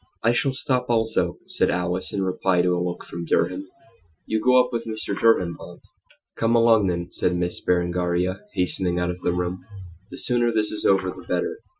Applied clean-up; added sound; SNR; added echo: classical method Wiener filter.